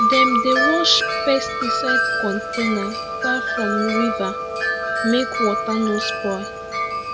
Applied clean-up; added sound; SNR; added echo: none; Wind chime; -1 dB; none.